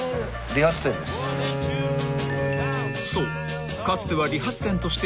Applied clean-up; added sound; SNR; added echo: none; Bowed string instrument; 3 dB; none.